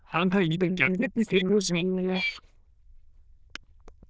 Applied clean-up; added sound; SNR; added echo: neural diffusion model UNIVERSE++.